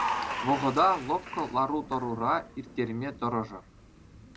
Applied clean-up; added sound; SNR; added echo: none; Applause / Crowd; 8 dB; none.